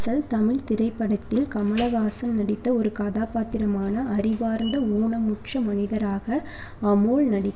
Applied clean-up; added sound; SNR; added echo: none; Slam; 19 dB; none.